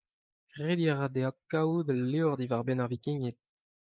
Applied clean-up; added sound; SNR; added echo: neural mask model Resemble Enhance denoiser.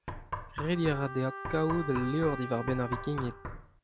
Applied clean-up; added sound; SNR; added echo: none; Knock + Trumpet; 7 dB; none.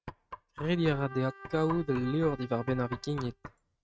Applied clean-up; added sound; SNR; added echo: neural mask model RNNoise.